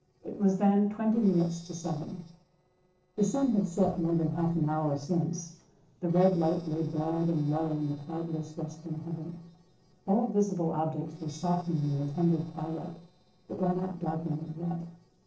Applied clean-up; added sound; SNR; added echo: neural separator model SepFormer DNS4.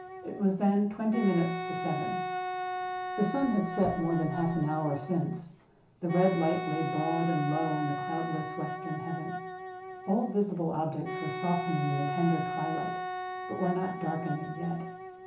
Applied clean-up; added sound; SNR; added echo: none; Wind instrument, woodwind instrument; 6 dB; reverberation time 0.8 s.